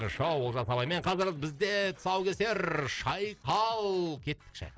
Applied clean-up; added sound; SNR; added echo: neural separator model SepFormer DNS4.